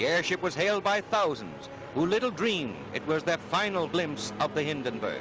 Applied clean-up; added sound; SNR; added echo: none; none; none; none.